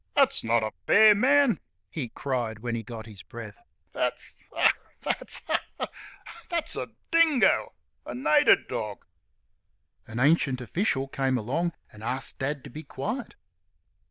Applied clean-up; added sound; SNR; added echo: neural diffusion model UNIVERSE++.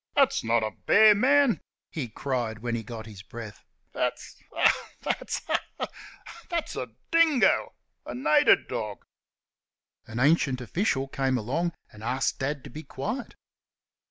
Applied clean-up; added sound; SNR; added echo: none; none; none; none.